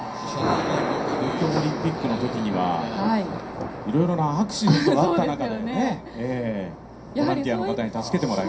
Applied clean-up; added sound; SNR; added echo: none; Thunder; 7 dB; reverberation time 0.3 s.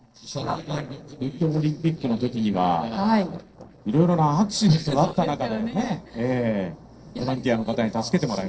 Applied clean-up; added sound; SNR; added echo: neural separator model SepFormer DNS4.